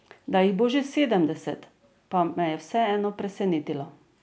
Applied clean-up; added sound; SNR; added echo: none; none; none; none.